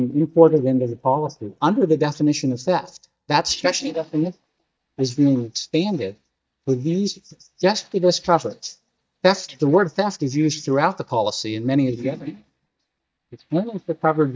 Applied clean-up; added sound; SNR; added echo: neural mask model DeepFilterNet 3.